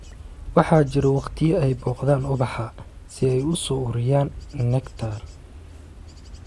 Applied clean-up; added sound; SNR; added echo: none; Wind / Bird / Insect; 16 dB; none.